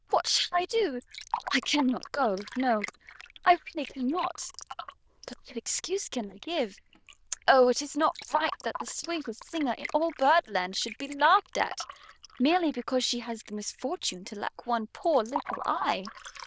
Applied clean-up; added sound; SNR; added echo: neural diffusion model UNIVERSE++.